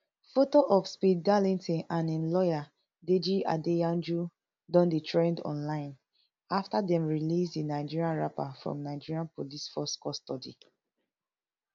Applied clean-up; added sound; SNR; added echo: none; none; none; none.